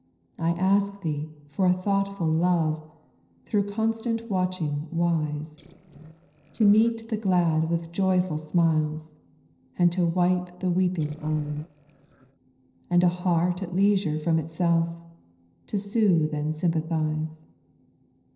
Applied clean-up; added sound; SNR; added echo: neural separator model SepFormer DNS4.